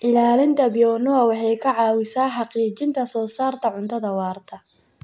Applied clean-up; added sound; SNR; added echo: none; none; none; none.